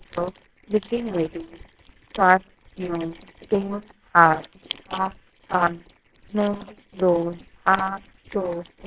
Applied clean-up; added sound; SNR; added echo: neural separator model SepFormer WHAMR!.